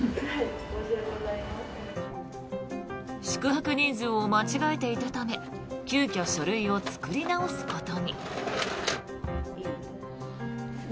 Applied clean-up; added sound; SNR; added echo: none; none; none; none.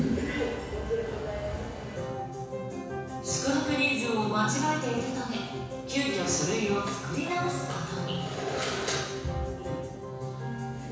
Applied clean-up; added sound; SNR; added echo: none; none; none; reverberation time 1.1 s.